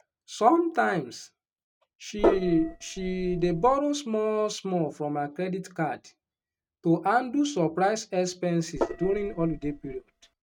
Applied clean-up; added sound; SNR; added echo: neural mask model RNNoise.